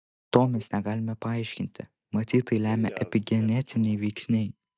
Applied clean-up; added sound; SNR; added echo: neural mask model DeepFilterNet 3.